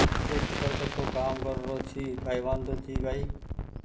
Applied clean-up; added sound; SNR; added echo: none; Explosion; -2 dB; none.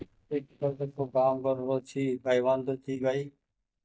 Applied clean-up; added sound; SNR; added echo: neural mask model DeepFilterNet 3.